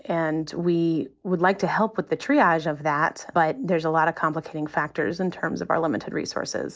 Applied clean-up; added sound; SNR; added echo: none; none; none; none.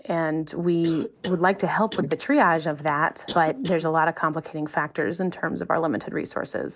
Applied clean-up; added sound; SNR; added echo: neural mask model Resemble Enhance denoiser.